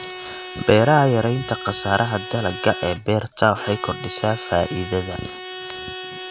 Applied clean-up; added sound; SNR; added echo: none; Bowed string instrument; 12 dB; none.